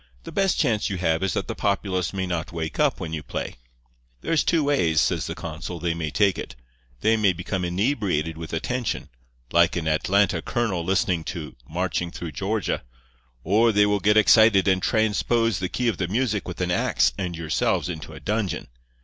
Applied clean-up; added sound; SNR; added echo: none; none; none; none.